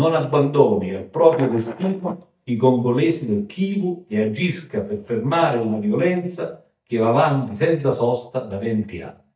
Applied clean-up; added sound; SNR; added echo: neural mask model DeepFilterNet 3.